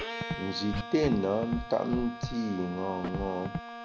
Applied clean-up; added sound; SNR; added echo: none; Bowed string instrument + Scratching (performance technique); 6 dB; none.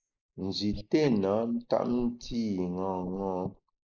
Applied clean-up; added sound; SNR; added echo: neural mask model Resemble Enhance denoiser.